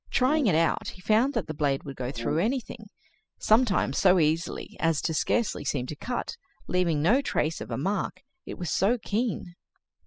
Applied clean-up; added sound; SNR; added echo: classical method spectral subtraction.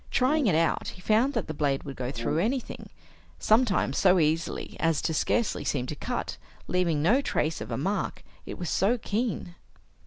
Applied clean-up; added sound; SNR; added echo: none; Brass instrument; 14 dB; none.